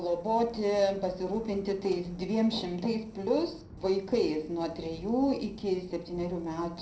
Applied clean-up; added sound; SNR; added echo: none; Thunder; 20 dB; reverberation time 0.5 s.